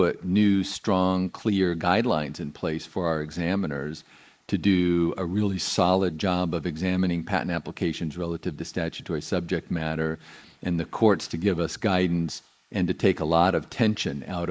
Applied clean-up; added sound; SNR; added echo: neural mask model Resemble Enhance denoiser.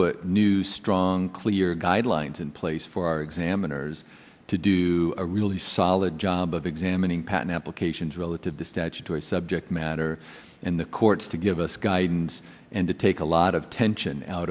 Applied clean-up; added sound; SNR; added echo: none; none; none; none.